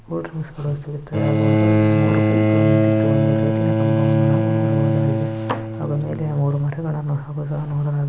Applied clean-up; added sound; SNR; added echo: none; Bowed string instrument; -3 dB; none.